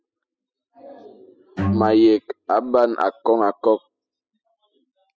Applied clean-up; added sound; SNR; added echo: classical method spectral subtraction.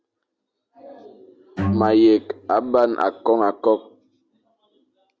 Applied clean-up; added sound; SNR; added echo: none; Bowed string instrument; 7 dB; none.